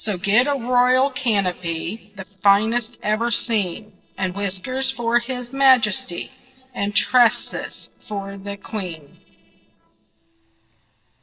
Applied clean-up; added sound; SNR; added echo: neural separator model SepFormer DNS4.